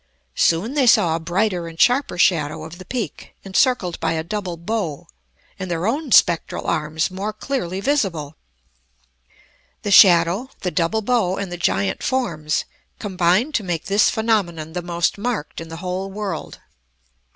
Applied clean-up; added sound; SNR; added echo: none; none; none; none.